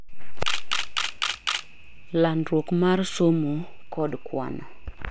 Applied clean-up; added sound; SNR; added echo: none; Camera; 6 dB; none.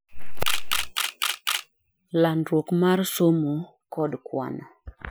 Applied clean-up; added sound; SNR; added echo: classical method Wiener filter.